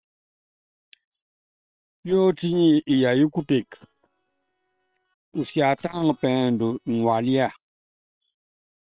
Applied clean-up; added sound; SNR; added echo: neural separator model SepFormer WHAM!.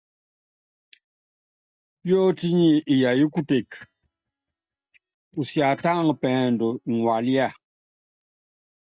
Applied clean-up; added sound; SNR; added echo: neural mask model DeepFilterNet 3.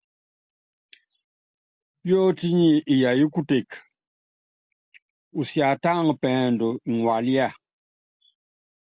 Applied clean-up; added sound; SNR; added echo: none; none; none; none.